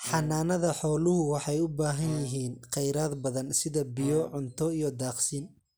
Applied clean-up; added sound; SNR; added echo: none; Bowed string instrument; 19 dB; none.